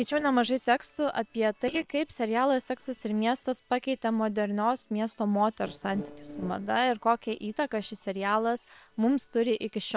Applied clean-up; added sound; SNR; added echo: neural separator model SepFormer WHAM!.